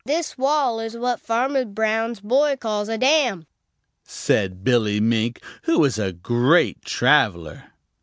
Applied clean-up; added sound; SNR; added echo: none; none; none; none.